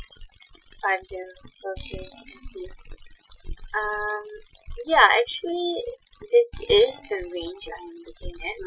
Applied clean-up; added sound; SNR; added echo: classical method Wiener filter.